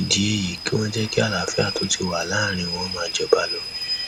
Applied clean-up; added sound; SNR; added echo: none; Rain / Train; 7 dB; none.